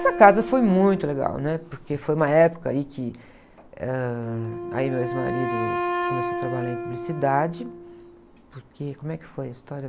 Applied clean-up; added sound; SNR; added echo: none; Wind instrument, woodwind instrument; 8 dB; none.